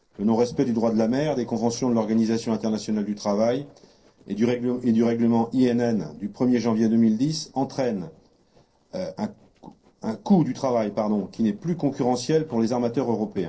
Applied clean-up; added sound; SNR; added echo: neural separator model SepFormer DNS4.